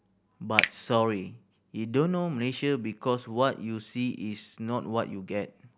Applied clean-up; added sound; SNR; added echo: none; Finger snapping; 5 dB; none.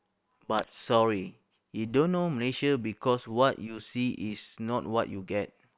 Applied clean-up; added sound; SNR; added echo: neural separator model SepFormer WHAM!.